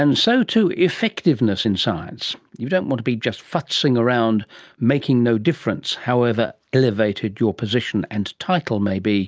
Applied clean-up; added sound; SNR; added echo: none; none; none; none.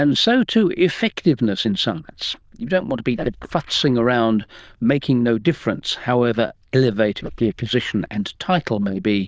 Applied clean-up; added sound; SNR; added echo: neural diffusion model UNIVERSE++.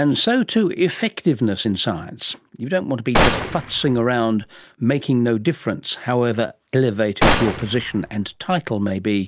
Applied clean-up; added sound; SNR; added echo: none; Gunshot, gunfire; 1 dB; none.